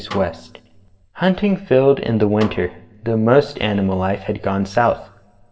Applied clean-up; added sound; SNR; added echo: none; Snare drum; 20 dB; reverberation time 0.7 s.